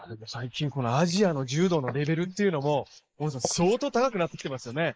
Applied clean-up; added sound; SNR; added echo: neural mask model Resemble Enhance denoiser.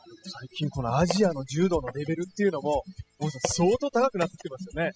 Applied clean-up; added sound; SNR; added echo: classical method spectral subtraction.